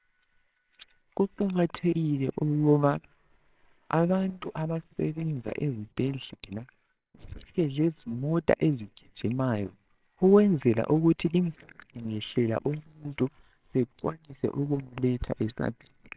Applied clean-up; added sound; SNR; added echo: neural separator model SepFormer WHAMR!.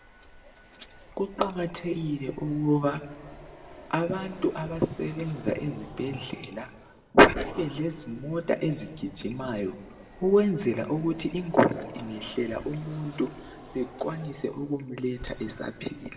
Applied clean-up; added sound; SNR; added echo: none; Fixed-wing aircraft, airplane; 18 dB; reverberation time 1.2 s.